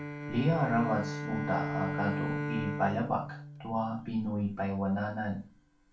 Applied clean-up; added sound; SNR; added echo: none; Bowed string instrument; 5 dB; reverberation time 0.3 s.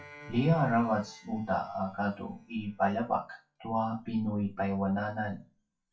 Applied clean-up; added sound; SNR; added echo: classical method WPE with log-MMSE.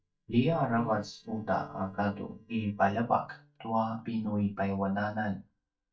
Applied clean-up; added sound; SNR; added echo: neural mask model DeepFilterNet 3.